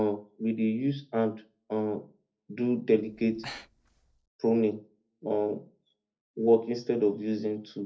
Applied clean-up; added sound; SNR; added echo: neural separator model SepFormer DNS4.